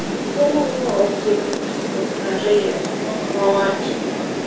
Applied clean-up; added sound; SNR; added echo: none; Rain; 1 dB; reverberation time 0.4 s.